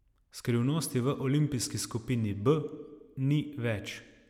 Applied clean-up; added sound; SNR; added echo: none; none; none; none.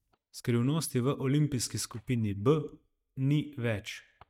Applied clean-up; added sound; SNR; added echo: neural mask model DeepFilterNet 3.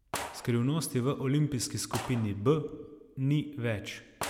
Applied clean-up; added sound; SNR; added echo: none; Gunshot, gunfire; 13 dB; none.